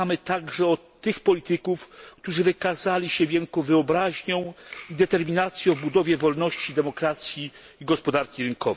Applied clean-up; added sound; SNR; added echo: none; none; none; none.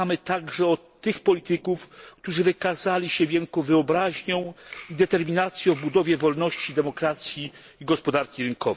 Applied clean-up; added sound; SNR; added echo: neural separator model SepFormer DNS4.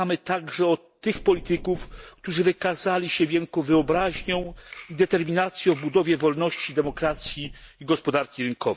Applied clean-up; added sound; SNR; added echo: neural mask model DeepFilterNet 3.